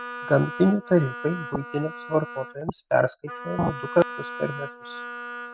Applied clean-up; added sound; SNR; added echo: none; Wind instrument, woodwind instrument; 11 dB; none.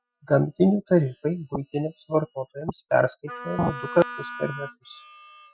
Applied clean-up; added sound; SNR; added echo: classical method Wiener filter.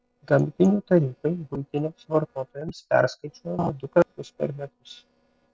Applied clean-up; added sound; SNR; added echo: neural separator model SepFormer DNS4.